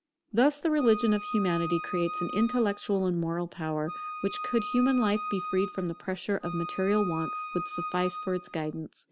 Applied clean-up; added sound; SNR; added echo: none; Wind instrument, woodwind instrument; 8 dB; none.